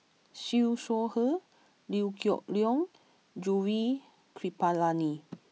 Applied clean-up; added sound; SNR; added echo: none; none; none; none.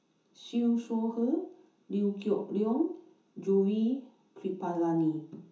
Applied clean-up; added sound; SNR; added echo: none; none; none; reverberation time 0.6 s.